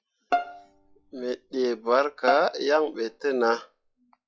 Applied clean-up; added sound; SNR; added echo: classical method log-MMSE.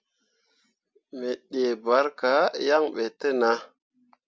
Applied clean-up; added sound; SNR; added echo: none; none; none; none.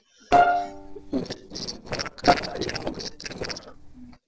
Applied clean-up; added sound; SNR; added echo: neural separator model SepFormer DNS4.